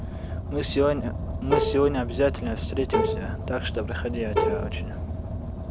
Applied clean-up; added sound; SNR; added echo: none; Bowed string instrument + Car; 0 dB; none.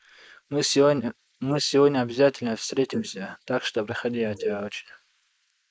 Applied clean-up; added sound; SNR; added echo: neural mask model Resemble Enhance denoiser.